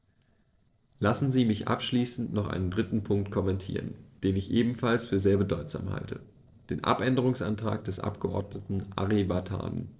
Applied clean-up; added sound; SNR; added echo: neural separator model SepFormer DNS4.